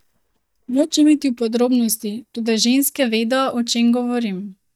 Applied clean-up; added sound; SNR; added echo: neural mask model DeepFilterNet 3.